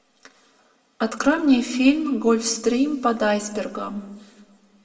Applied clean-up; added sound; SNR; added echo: none; none; none; reverberation time 1.0 s.